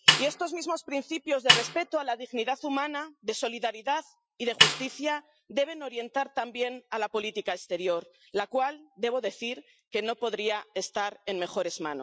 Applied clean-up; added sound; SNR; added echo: classical method Wiener filter.